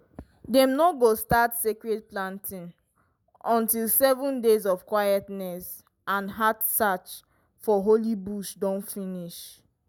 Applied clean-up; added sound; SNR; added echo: none; none; none; none.